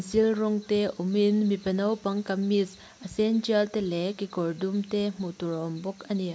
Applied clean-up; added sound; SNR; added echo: none; none; none; none.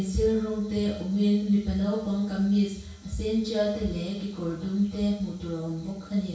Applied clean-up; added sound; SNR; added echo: none; none; none; reverberation time 0.6 s.